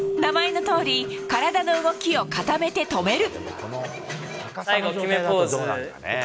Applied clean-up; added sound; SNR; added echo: none; Keyboard (musical); 10 dB; none.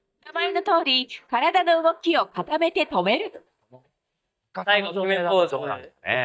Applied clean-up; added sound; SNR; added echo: neural mask model DeepFilterNet 3.